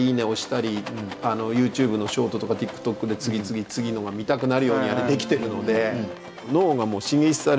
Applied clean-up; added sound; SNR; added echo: none; Rattle; 19 dB; none.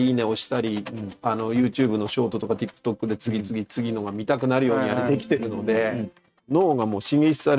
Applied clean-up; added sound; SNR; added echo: neural mask model RNNoise.